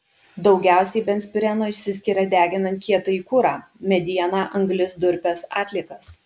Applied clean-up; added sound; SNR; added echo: none; none; none; none.